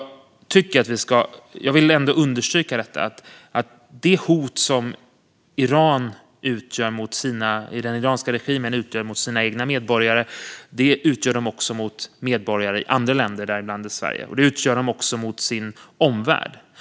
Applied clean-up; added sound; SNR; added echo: none; none; none; none.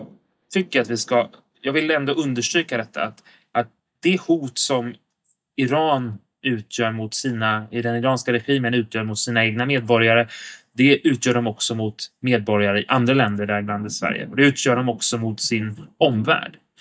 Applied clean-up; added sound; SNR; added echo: neural mask model DeepFilterNet 3.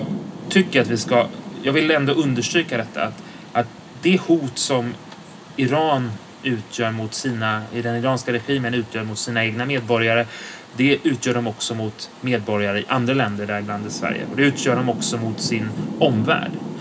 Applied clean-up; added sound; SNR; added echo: none; Rain; 12 dB; reverberation time 0.4 s.